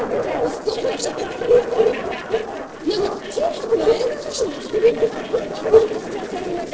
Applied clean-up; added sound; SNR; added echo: neural separator model SepFormer DNS4.